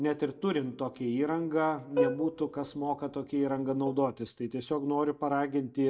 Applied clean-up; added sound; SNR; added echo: neural mask model DeepFilterNet 3.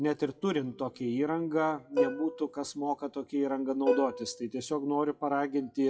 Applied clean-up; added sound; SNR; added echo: classical method WPE with log-MMSE.